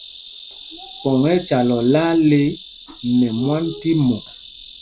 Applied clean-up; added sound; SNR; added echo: neural mask model RNNoise.